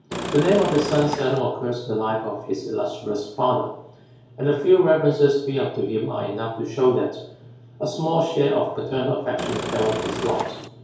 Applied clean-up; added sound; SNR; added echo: none; Engine / Car; 6 dB; reverberation time 2.4 s.